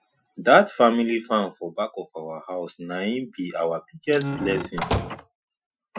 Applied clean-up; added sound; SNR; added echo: classical method Wiener filter.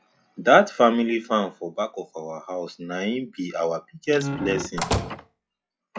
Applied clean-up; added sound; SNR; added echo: classical method log-MMSE.